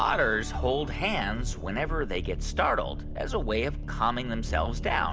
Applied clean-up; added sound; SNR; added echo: none; none; none; none.